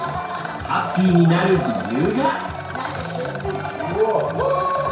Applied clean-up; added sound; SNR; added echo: none; Rattle; 12 dB; reverberation time 0.6 s.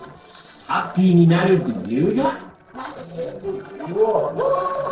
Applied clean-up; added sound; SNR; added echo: neural separator model SepFormer DNS4.